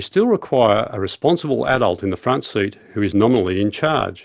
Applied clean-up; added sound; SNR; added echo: none; none; none; none.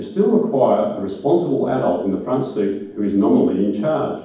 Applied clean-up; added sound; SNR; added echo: none; none; none; reverberation time 1.2 s.